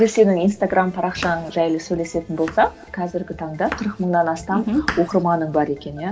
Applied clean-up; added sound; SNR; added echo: none; Domestic sounds, home sounds; 16 dB; reverberation time 2.1 s.